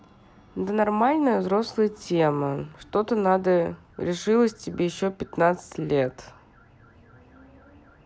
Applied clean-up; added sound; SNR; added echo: none; none; none; none.